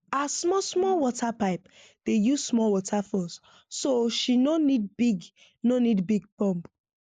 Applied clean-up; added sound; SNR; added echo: neural mask model Resemble Enhance denoiser.